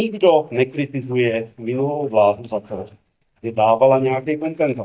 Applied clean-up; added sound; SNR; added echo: neural mask model DeepFilterNet 3.